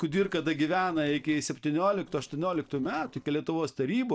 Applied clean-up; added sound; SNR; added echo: neural separator model SepFormer DNS4.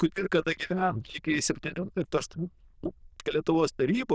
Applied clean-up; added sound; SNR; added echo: neural diffusion model UNIVERSE++.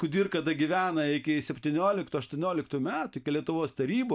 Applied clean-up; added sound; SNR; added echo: none; none; none; none.